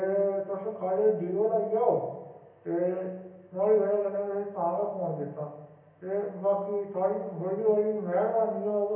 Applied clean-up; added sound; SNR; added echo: none; none; none; reverberation time 0.9 s.